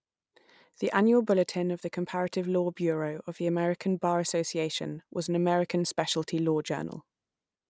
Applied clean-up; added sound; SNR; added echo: none; none; none; none.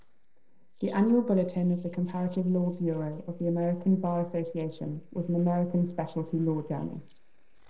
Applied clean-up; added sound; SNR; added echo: neural separator model SepFormer DNS4.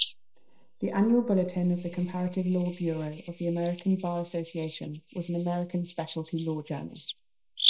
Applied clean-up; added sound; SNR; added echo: neural mask model DeepFilterNet 3.